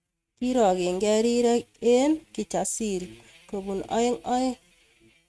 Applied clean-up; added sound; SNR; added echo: neural mask model RNNoise.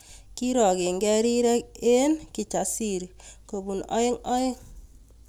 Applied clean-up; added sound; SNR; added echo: none; none; none; none.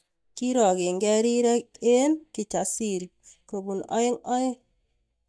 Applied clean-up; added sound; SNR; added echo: neural mask model DeepFilterNet 3.